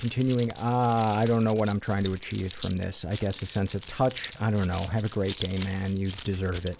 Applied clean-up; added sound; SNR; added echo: none; Keys jangling; 17 dB; none.